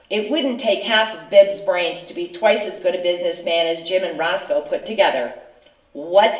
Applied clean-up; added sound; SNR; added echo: none; none; none; reverberation time 0.8 s.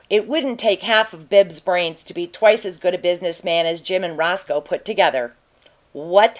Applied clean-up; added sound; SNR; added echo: none; none; none; none.